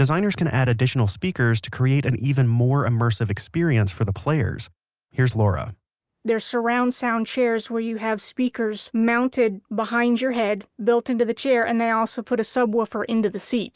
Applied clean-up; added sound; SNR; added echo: none; none; none; none.